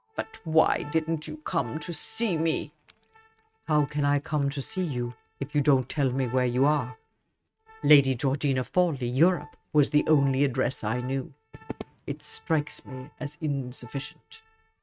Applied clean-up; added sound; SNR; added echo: neural mask model RNNoise.